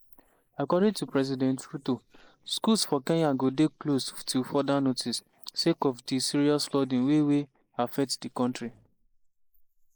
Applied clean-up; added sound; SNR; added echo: neural mask model Resemble Enhance denoiser.